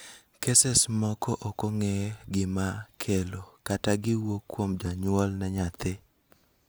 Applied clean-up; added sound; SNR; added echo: none; none; none; none.